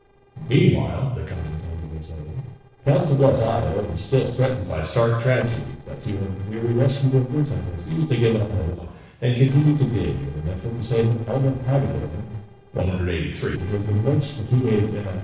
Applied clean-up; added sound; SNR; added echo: neural separator model SepFormer DNS4.